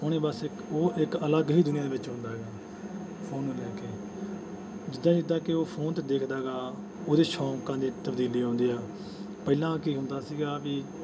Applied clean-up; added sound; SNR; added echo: none; none; none; reverberation time 0.3 s.